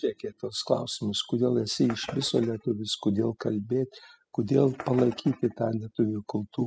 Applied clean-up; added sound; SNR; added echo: classical method spectral subtraction.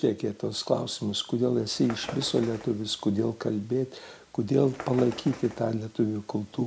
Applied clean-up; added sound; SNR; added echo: none; Bird; 17 dB; none.